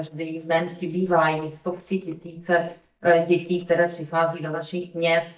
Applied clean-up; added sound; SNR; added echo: neural mask model DeepFilterNet 3.